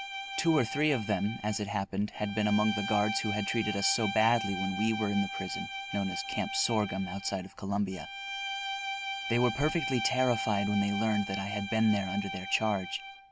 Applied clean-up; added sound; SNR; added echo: none; Bowed string instrument; 7 dB; none.